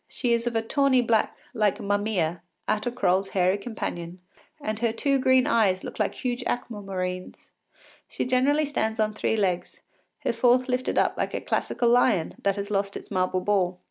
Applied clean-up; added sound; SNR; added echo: none; none; none; none.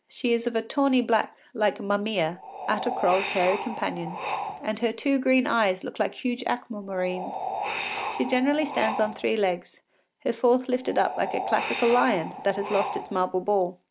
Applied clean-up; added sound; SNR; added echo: none; Wind; 7 dB; none.